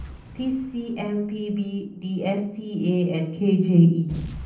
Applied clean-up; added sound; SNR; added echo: none; Boom; 18 dB; reverberation time 0.6 s.